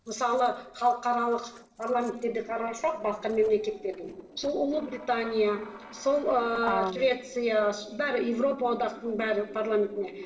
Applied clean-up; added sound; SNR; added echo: neural separator model SepFormer DNS4.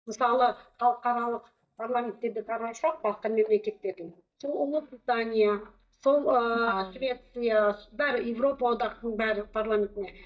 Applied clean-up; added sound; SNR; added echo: neural mask model DeepFilterNet 3.